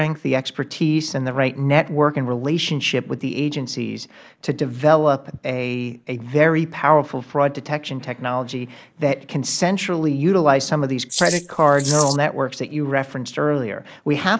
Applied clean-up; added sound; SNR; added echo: neural mask model Resemble Enhance denoiser.